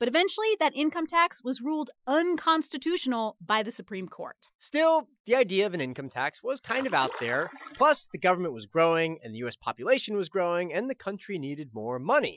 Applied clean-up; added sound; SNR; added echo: classical method Wiener filter.